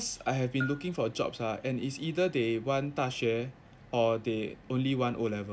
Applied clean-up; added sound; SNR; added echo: none; Bell; 16 dB; none.